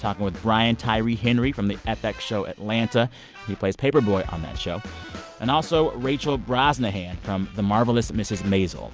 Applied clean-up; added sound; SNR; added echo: none; none; none; none.